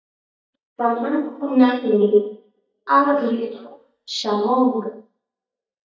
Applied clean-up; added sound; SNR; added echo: neural mask model DeepFilterNet 3.